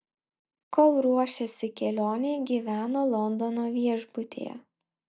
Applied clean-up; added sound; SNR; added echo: none; none; none; none.